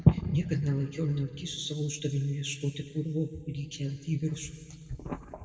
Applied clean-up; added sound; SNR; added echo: none; none; none; reverberation time 1.9 s.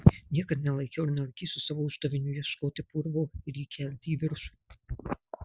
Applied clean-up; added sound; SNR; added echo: none; none; none; none.